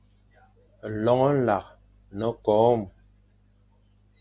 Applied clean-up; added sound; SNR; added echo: none; none; none; none.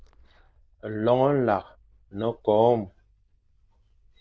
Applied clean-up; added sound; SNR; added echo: neural diffusion model UNIVERSE++.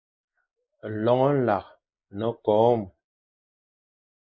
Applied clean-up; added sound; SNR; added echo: neural mask model Resemble Enhance denoiser.